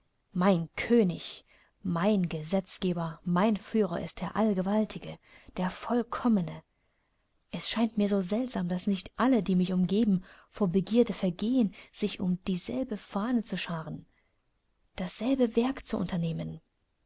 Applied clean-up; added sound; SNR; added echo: none; none; none; none.